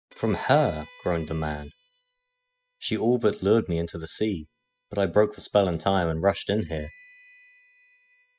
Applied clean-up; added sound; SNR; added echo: classical method spectral subtraction.